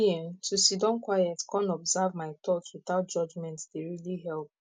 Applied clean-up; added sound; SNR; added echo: none; none; none; none.